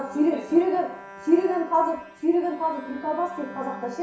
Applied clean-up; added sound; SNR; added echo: none; Bowed string instrument; 18 dB; reverberation time 0.6 s.